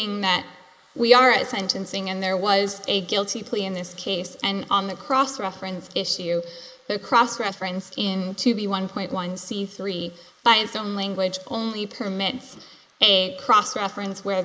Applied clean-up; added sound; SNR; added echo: neural mask model Resemble Enhance denoiser.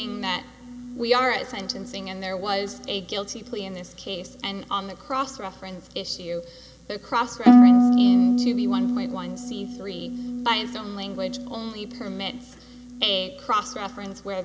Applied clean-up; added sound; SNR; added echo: none; Harp; -5 dB; none.